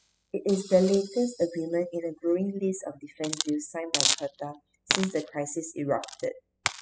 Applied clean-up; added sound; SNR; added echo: classical method spectral subtraction.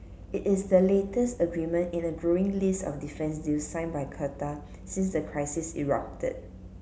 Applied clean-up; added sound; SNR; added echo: none; none; none; none.